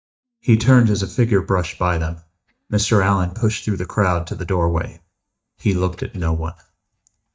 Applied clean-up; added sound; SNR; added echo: neural mask model DeepFilterNet 3.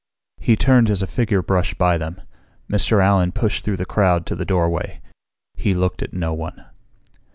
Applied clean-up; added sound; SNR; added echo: none; none; none; none.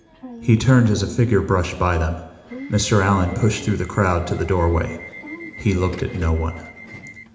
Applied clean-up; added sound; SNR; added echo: none; Subway, metro, underground / Alarm; 17 dB; reverberation time 0.8 s.